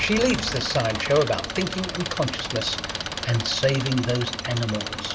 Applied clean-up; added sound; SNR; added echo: none; Engine; 6 dB; reverberation time 1.8 s.